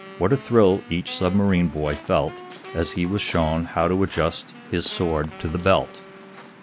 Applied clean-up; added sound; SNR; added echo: none; Wind instrument, woodwind instrument + Waves, surf; 17 dB; none.